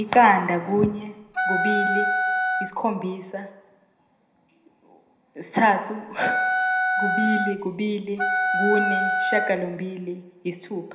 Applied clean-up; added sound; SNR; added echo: none; Wind instrument, woodwind instrument; -2 dB; reverberation time 0.9 s.